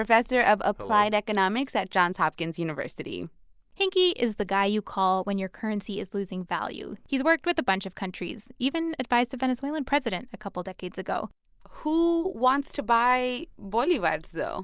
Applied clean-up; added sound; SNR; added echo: none; none; none; none.